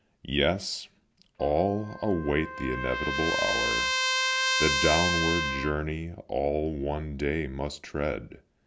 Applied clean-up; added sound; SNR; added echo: none; Trumpet; 2 dB; none.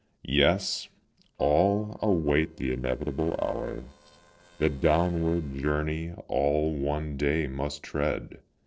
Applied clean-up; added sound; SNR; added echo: neural separator model SepFormer DNS4.